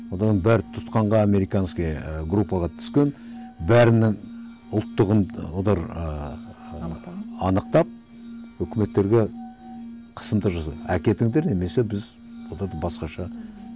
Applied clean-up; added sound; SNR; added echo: none; Glass; 16 dB; none.